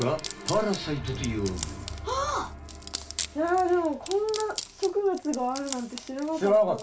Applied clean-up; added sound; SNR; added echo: none; Wood; 13 dB; reverberation time 0.2 s.